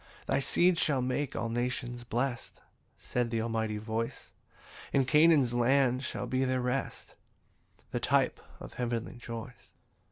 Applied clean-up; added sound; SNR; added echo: none; none; none; none.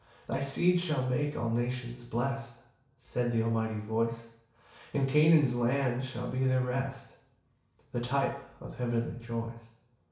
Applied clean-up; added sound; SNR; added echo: none; none; none; reverberation time 0.6 s.